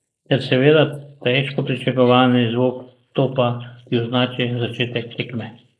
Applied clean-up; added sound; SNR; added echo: neural mask model Resemble Enhance denoiser.